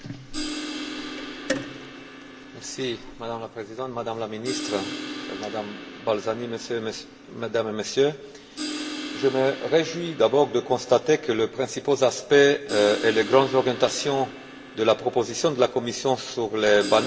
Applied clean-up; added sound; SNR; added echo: none; Crash cymbal; 12 dB; reverberation time 1.7 s.